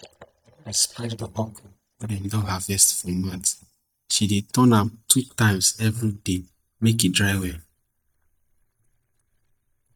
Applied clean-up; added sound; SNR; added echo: neural mask model DeepFilterNet 3.